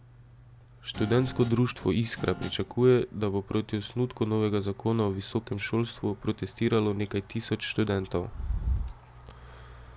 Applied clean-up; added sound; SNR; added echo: none; Guitar; 15 dB; none.